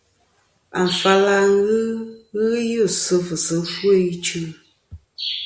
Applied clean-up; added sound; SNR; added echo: none; none; none; none.